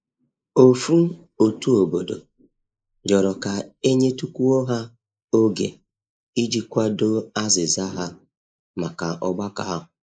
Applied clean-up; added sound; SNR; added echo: neural mask model Resemble Enhance denoiser.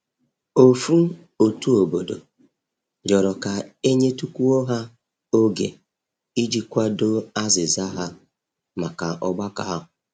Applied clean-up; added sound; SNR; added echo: none; none; none; none.